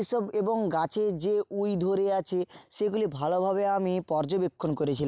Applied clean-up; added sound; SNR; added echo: none; none; none; none.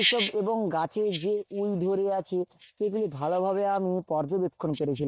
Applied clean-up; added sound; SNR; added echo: neural mask model DeepFilterNet 3.